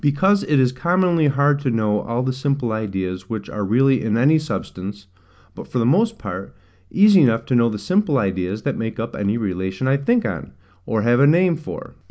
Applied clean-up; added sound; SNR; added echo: none; none; none; none.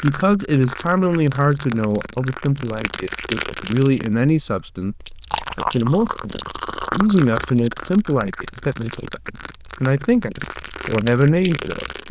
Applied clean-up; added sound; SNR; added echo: neural diffusion model UNIVERSE++.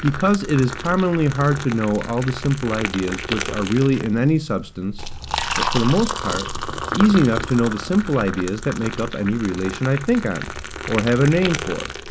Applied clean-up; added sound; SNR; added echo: none; Liquid; 8 dB; none.